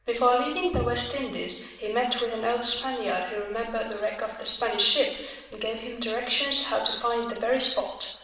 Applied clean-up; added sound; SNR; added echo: none; Bowed string instrument; 10 dB; reverberation time 0.9 s.